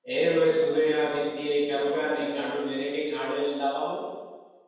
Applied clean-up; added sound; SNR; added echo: none; Train; 19 dB; reverberation time 1.2 s.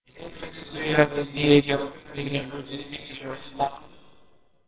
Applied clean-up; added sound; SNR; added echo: neural separator model SepFormer WHAMR!.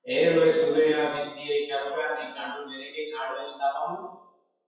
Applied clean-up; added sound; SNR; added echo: classical method WPE with log-MMSE.